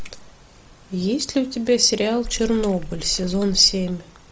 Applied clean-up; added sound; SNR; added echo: none; Water / Splash, splatter; 10 dB; none.